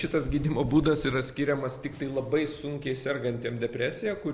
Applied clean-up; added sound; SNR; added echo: none; none; none; none.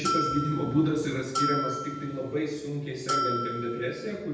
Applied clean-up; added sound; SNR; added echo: none; Bell; 2 dB; reverberation time 0.8 s.